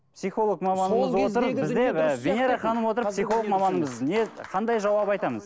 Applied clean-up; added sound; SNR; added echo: none; none; none; none.